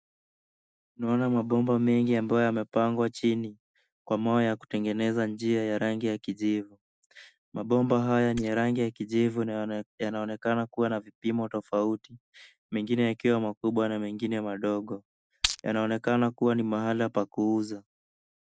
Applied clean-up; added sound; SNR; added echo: neural mask model DeepFilterNet 3.